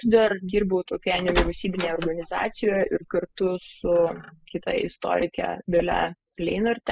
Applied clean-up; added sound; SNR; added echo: classical method spectral subtraction.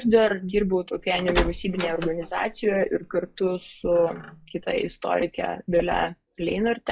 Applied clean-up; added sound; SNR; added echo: classical method log-MMSE.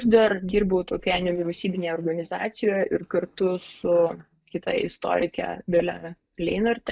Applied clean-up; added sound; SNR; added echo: neural mask model DeepFilterNet 3.